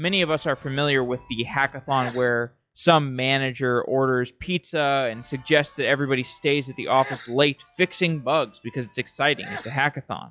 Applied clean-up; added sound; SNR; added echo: classical method log-MMSE.